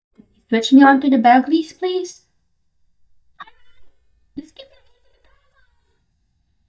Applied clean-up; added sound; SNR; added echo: neural mask model DeepFilterNet 3.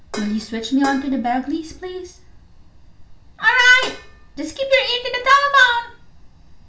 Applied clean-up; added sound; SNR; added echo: none; Dishes, pots, and pans; 15 dB; reverberation time 0.4 s.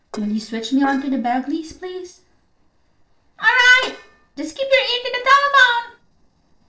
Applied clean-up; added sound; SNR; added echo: neural separator model SepFormer DNS4.